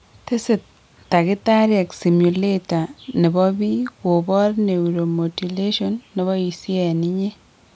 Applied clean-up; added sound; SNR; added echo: none; none; none; none.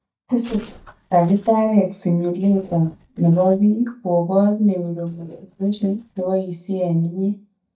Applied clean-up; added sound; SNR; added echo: neural mask model DeepFilterNet 3.